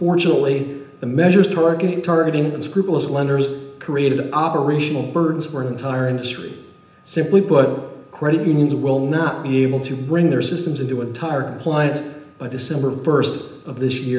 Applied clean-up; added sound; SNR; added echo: none; none; none; reverberation time 0.8 s.